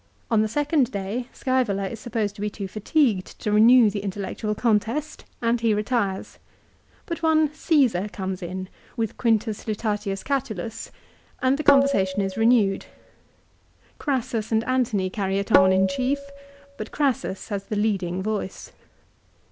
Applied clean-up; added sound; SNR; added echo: none; Tabla; 1 dB; none.